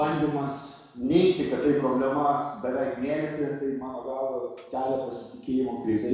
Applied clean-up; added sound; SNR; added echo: none; Tambourine; 18 dB; reverberation time 1.1 s.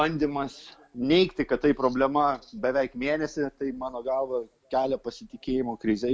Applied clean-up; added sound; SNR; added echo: none; none; none; none.